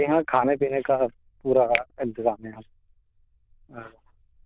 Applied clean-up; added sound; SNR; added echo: neural diffusion model UNIVERSE++.